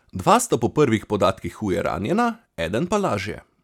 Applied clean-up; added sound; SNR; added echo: none; none; none; none.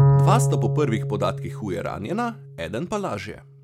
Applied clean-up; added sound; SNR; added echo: none; Bowed string instrument; -4 dB; none.